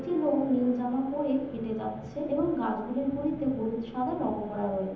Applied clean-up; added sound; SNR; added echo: none; Guitar; 20 dB; reverberation time 0.9 s.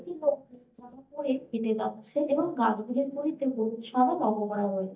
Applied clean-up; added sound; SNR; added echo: neural mask model DeepFilterNet 3.